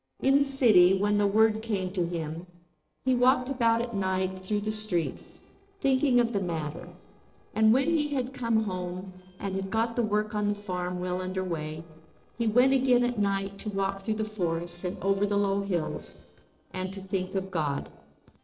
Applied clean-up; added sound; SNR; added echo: neural separator model SepFormer DNS4.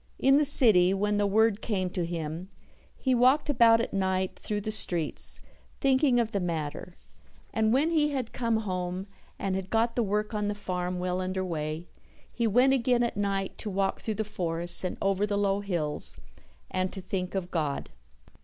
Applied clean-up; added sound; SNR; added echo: none; none; none; none.